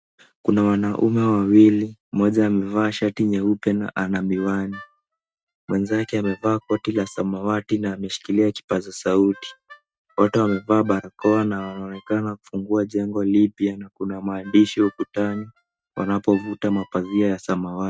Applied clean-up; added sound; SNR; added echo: neural mask model RNNoise.